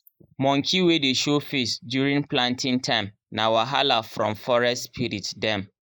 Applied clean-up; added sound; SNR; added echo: neural mask model Resemble Enhance denoiser.